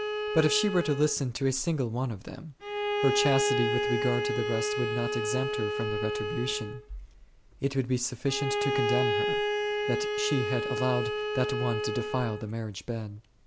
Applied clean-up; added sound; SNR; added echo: none; Bowed string instrument; 1 dB; none.